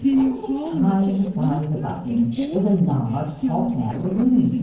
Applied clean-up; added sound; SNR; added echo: neural separator model SepFormer DNS4.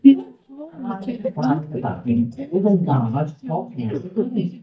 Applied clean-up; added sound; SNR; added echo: neural mask model DeepFilterNet 3.